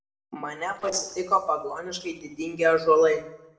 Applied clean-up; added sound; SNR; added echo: neural separator model SepFormer DNS4.